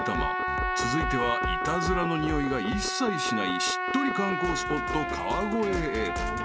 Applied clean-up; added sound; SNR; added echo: none; Trumpet; 2 dB; none.